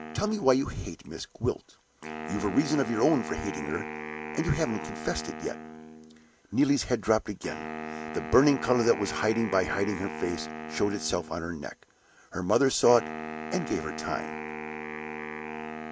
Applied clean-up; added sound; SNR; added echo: none; Wind instrument, woodwind instrument; 9 dB; none.